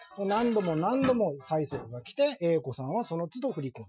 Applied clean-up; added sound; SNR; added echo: classical method Wiener filter.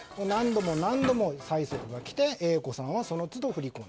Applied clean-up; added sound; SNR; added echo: none; Dishes, pots, and pans; 13 dB; none.